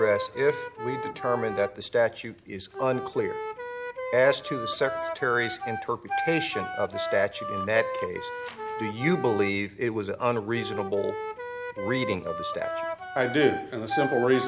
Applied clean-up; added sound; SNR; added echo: none; Wind instrument, woodwind instrument; 6 dB; none.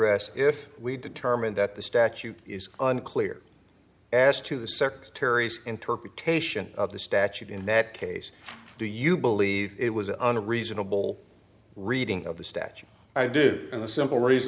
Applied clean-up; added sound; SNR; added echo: none; none; none; none.